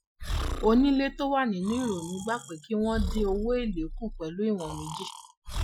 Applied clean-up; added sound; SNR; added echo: classical method Wiener filter.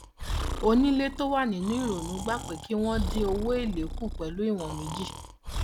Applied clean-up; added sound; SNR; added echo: none; Breathing; 6 dB; none.